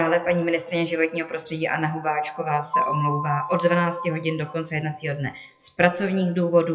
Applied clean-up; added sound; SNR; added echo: classical method WPE with log-MMSE.